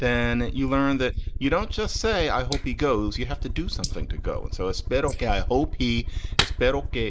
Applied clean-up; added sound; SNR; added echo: neural mask model Resemble Enhance denoiser.